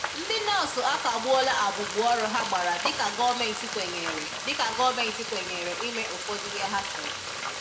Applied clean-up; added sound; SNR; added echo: none; Frying (food); 5 dB; reverberation time 0.8 s.